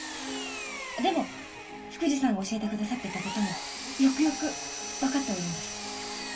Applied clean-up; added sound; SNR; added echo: none; Power tool; 8 dB; reverberation time 0.2 s.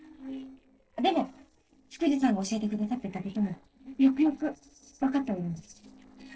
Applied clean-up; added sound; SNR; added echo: neural separator model SepFormer DNS4.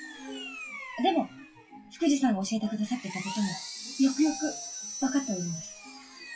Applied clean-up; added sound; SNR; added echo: classical method WPE with log-MMSE.